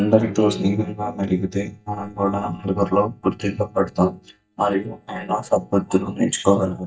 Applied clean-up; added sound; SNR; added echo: neural mask model DeepFilterNet 3.